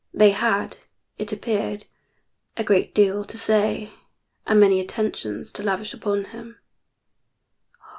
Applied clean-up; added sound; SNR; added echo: none; none; none; none.